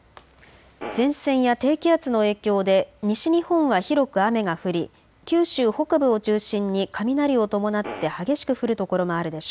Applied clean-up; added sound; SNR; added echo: none; Fart; 11 dB; none.